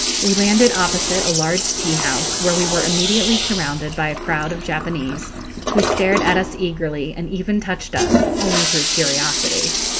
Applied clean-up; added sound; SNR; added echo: none; Toilet flush; 0 dB; none.